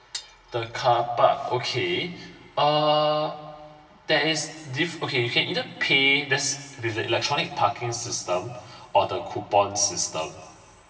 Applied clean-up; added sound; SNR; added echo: none; Glass; 18 dB; reverberation time 1.9 s.